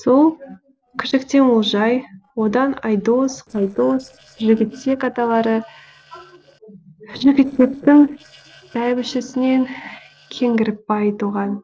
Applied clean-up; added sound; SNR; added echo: neural separator model SepFormer DNS4.